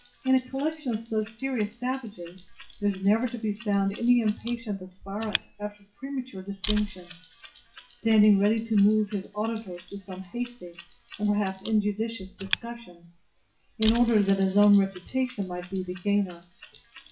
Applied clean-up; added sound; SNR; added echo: classical method WPE with log-MMSE.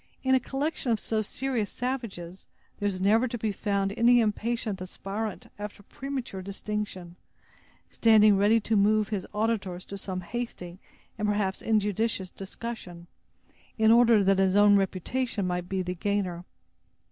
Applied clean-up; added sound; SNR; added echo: none; none; none; none.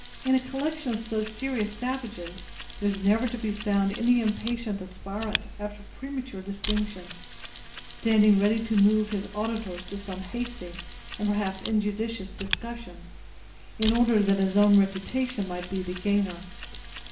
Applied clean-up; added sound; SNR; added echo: none; Mechanisms; 11 dB; reverberation time 0.5 s.